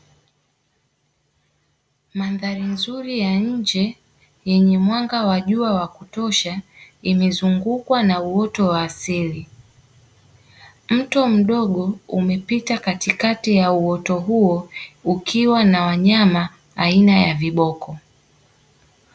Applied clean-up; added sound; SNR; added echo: none; none; none; none.